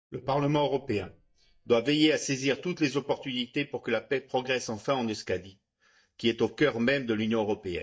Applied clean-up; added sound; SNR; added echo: neural mask model DeepFilterNet 3.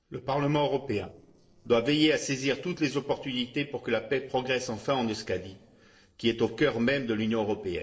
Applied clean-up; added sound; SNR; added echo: neural separator model SepFormer DNS4.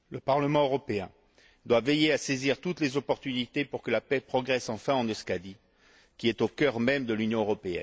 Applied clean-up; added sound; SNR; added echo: none; none; none; none.